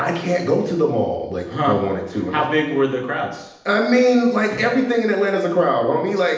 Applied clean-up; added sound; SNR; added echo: none; none; none; reverberation time 0.8 s.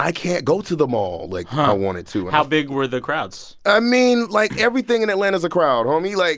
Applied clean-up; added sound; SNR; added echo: none; none; none; none.